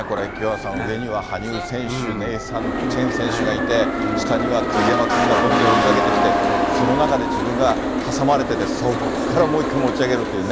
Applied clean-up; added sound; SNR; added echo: none; Motor vehicle (road) / Siren + Boat, Water vehicle; -1 dB; none.